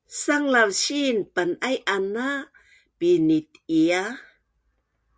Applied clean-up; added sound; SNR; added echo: none; none; none; none.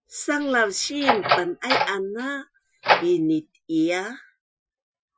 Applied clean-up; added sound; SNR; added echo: classical method Wiener filter.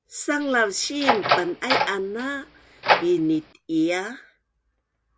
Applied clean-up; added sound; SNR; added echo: none; Door; 0 dB; none.